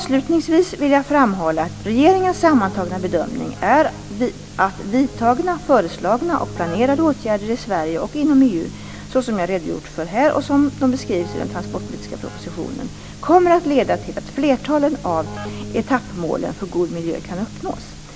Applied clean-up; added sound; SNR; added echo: none; Keyboard (musical); 16 dB; none.